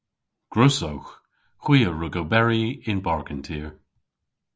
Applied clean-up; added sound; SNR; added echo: none; none; none; none.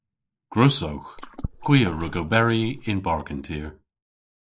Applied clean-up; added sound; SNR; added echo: neural mask model Resemble Enhance denoiser.